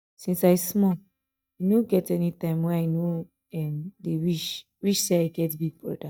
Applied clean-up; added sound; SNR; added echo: neural mask model DeepFilterNet 3.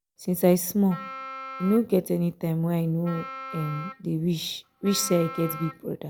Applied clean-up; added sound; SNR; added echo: none; Wind instrument, woodwind instrument; 13 dB; none.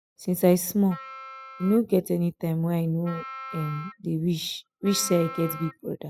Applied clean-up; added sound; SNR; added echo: classical method spectral subtraction.